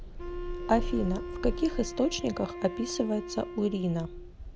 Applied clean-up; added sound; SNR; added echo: none; Wind instrument, woodwind instrument; 10 dB; none.